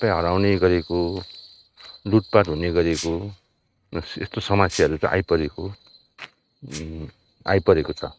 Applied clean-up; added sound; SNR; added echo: neural mask model RNNoise.